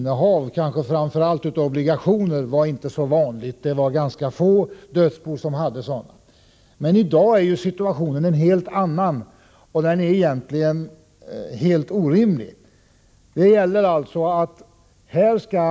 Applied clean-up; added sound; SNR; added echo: none; none; none; none.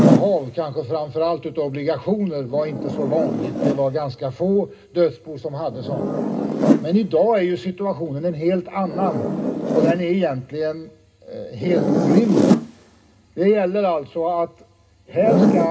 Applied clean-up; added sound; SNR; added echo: none; Zipper (clothing); 1 dB; reverberation time 0.2 s.